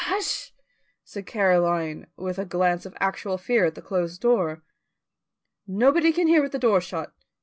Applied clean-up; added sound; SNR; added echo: none; none; none; none.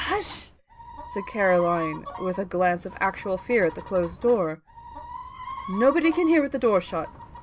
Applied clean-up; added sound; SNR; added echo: none; Chicken, rooster; 14 dB; none.